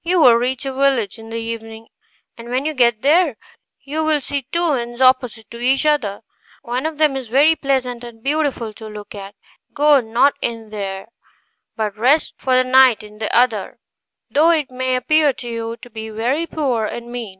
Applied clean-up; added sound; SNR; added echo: none; none; none; none.